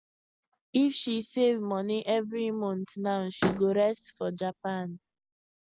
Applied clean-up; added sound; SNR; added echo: none; Slam; 9 dB; none.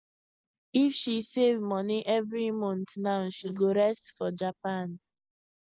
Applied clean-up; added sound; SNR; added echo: neural mask model Resemble Enhance denoiser.